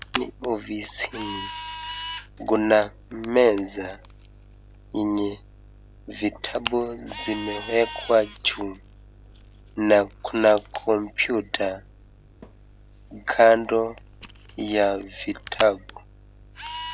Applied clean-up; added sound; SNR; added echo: none; Camera; 11 dB; none.